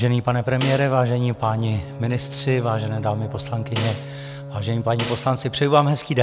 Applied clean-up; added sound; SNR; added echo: none; Snare drum + Bowed string instrument; 11 dB; none.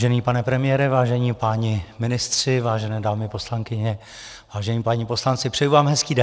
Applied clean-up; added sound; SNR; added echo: none; none; none; none.